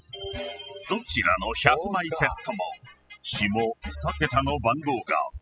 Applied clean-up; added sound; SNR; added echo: classical method spectral subtraction.